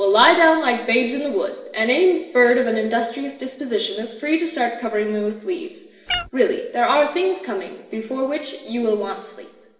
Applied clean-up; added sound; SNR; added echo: none; Meow; 9 dB; reverberation time 1.1 s.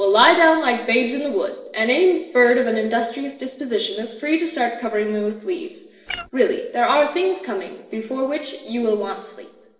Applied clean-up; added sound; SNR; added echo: neural separator model SepFormer DNS4.